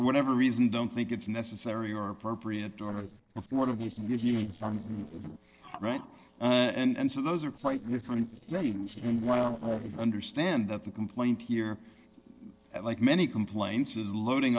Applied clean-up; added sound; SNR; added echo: neural separator model SepFormer DNS4.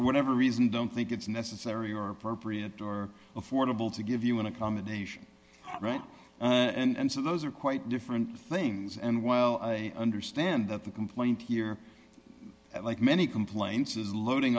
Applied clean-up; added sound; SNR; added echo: none; none; none; none.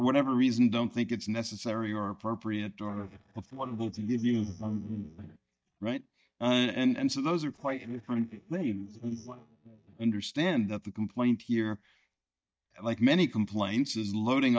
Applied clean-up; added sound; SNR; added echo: neural mask model DeepFilterNet 3.